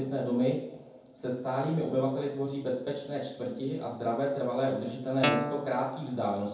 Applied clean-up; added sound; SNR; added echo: none; Guitar; 2 dB; reverberation time 0.9 s.